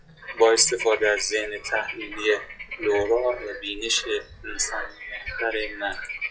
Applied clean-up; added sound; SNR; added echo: classical method log-MMSE.